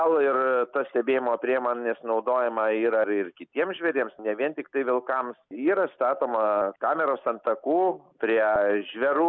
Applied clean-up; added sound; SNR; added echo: none; none; none; none.